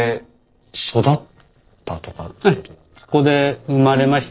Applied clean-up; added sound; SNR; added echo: neural separator model SepFormer DNS4.